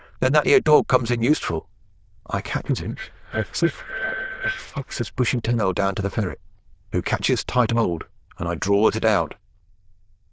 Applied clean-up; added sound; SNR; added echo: neural diffusion model UNIVERSE++.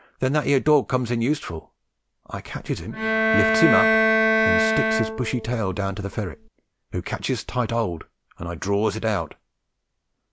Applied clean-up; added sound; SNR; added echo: none; Bowed string instrument; -3 dB; none.